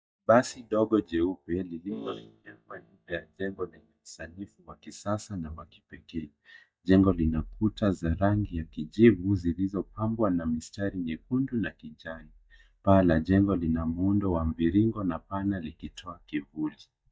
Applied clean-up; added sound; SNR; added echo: neural mask model DeepFilterNet 3.